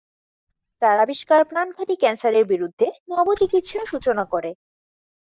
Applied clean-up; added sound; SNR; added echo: neural mask model DeepFilterNet 3.